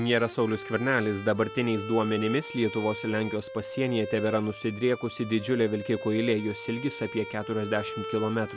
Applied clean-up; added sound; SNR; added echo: none; Bowed string instrument; 11 dB; none.